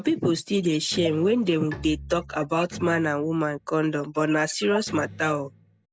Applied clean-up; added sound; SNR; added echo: none; Bowed string instrument + Electric guitar; 17 dB; none.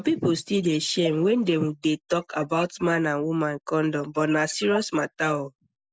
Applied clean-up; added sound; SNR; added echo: none; none; none; none.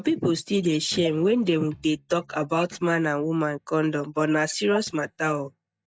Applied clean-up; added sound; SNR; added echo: neural mask model DeepFilterNet 3.